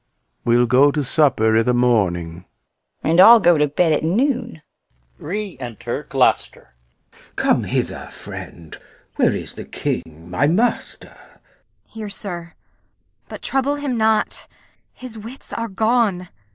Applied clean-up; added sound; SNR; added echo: none; none; none; none.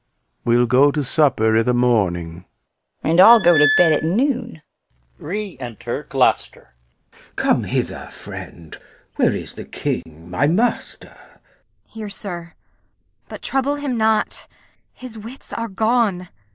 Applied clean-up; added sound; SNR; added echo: none; Squeak; 2 dB; none.